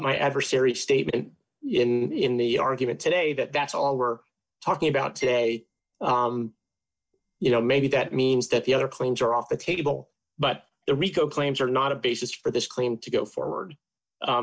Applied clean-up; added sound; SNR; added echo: neural mask model DeepFilterNet 3.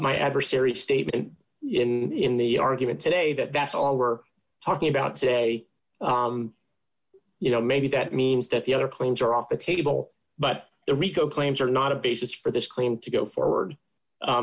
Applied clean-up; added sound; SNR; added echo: none; none; none; none.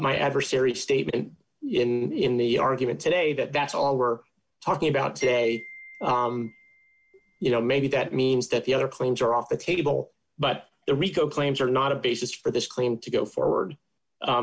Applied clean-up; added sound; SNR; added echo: none; Glockenspiel; 19 dB; none.